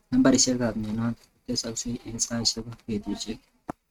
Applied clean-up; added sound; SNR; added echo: neural mask model RNNoise.